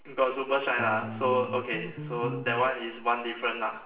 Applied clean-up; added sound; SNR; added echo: none; Bass guitar; 9 dB; reverberation time 0.7 s.